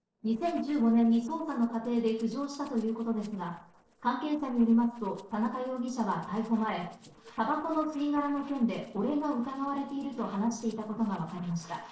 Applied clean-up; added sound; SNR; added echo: neural separator model SepFormer DNS4.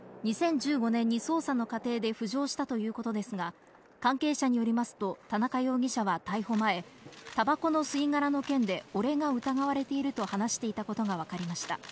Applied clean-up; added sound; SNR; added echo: none; none; none; none.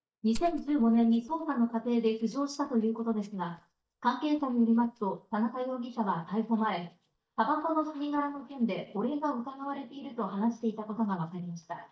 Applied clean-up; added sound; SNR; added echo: neural mask model DeepFilterNet 3.